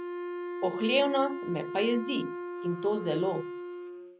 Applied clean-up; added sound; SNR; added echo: none; Wind instrument, woodwind instrument; 6 dB; none.